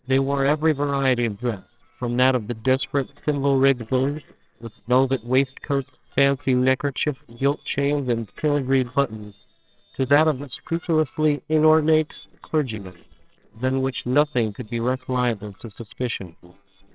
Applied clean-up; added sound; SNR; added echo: neural separator model SepFormer WHAMR!.